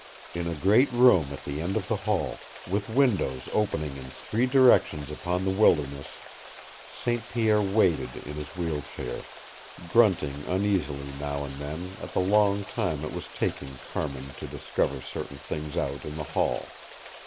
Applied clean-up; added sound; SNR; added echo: none; Rain; 18 dB; none.